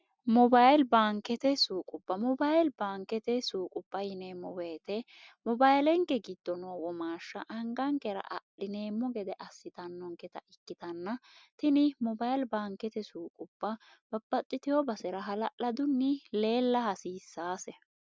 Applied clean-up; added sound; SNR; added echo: none; none; none; none.